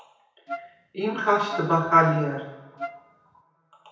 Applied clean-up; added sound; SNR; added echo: none; Wind instrument, woodwind instrument; 12 dB; reverberation time 0.9 s.